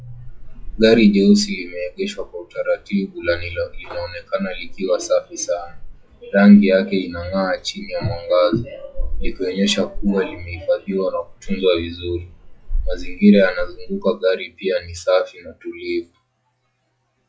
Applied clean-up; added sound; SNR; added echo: classical method log-MMSE.